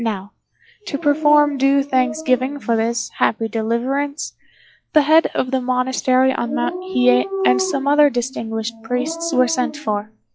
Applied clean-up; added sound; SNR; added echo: classical method log-MMSE.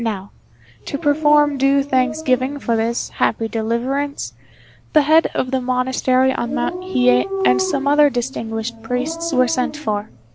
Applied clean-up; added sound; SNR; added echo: none; Dog; 10 dB; none.